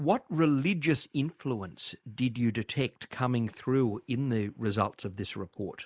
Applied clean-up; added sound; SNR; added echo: neural mask model Resemble Enhance denoiser.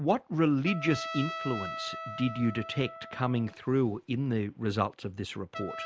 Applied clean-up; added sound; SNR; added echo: none; Trumpet; 11 dB; none.